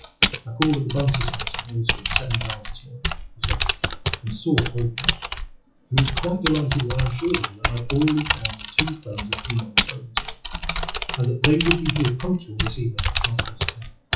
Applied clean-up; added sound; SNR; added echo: classical method WPE with log-MMSE.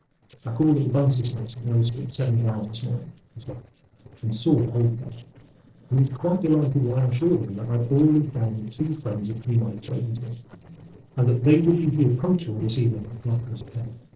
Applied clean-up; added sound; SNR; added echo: neural separator model SepFormer DNS4.